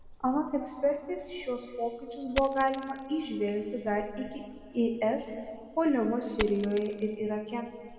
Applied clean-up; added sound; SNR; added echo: none; Coin (dropping); 9 dB; reverberation time 1.9 s.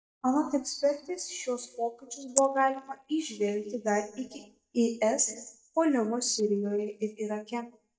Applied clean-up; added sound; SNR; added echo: neural mask model DeepFilterNet 3.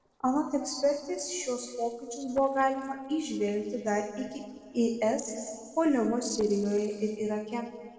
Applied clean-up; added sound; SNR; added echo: neural separator model SepFormer DNS4.